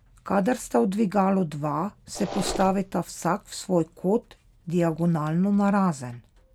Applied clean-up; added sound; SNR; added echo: none; Mechanisms; 10 dB; none.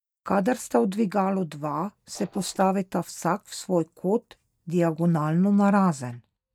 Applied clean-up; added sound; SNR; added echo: neural mask model DeepFilterNet 3.